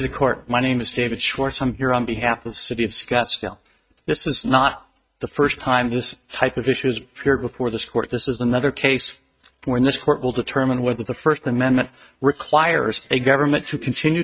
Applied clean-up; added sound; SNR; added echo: neural mask model RNNoise.